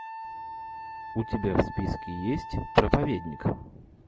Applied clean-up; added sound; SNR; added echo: none; Wind instrument, woodwind instrument; 11 dB; none.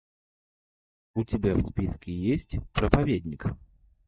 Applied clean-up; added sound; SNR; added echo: neural mask model DeepFilterNet 3.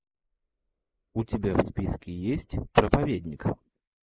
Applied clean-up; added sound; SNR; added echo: neural mask model Resemble Enhance denoiser.